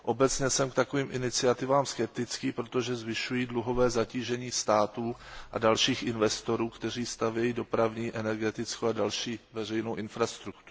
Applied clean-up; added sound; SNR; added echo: none; none; none; none.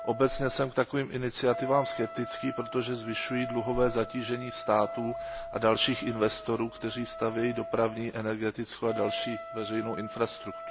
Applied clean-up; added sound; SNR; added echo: none; Wind instrument, woodwind instrument; 10 dB; none.